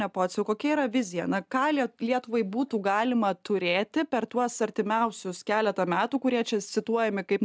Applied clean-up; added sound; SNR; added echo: none; none; none; none.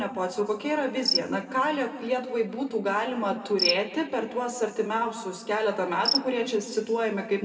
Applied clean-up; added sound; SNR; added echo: none; Cricket; 8 dB; reverberation time 1.3 s.